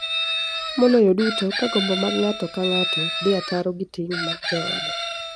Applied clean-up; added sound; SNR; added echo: none; Chicken, rooster; 4 dB; none.